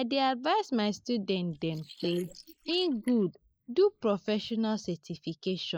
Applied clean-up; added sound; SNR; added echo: neural mask model Resemble Enhance denoiser.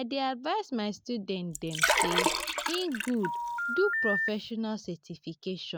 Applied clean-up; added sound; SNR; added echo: none; Liquid + Telephone; -3 dB; none.